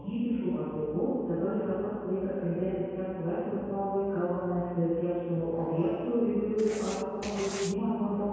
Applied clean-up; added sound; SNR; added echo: none; Writing; 12 dB; reverberation time 2.0 s.